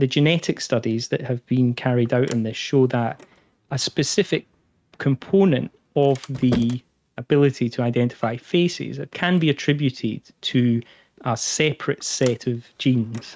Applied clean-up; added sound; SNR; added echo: neural mask model RNNoise.